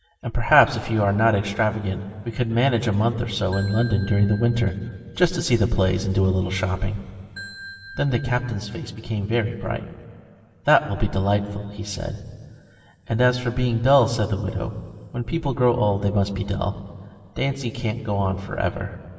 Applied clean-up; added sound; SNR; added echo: none; Ringtone / Bell; 18 dB; reverberation time 2.4 s.